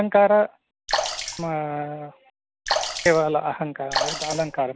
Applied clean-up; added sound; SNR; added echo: none; Sink (filling or washing) / Water / Splash, splatter; 3 dB; none.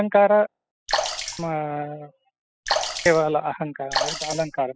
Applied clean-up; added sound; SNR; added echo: classical method spectral subtraction.